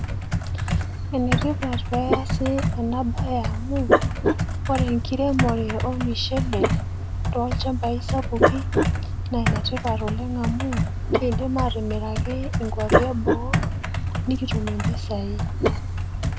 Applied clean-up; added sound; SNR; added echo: none; Computer keyboard + Dog; -4 dB; none.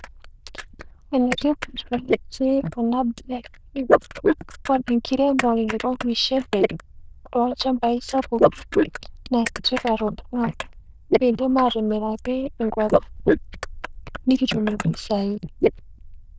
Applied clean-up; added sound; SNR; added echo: neural diffusion model UNIVERSE++.